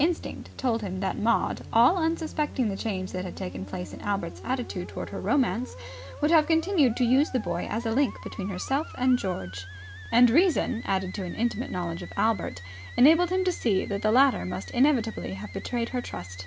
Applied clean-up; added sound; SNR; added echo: none; Musical instrument; 19 dB; none.